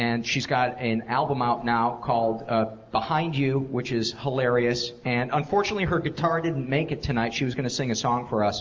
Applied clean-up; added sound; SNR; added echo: none; none; none; none.